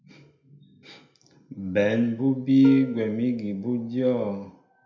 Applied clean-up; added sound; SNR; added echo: none; Plucked string instrument; 18 dB; reverberation time 0.5 s.